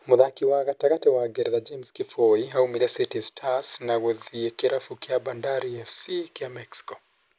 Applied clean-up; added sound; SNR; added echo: none; none; none; none.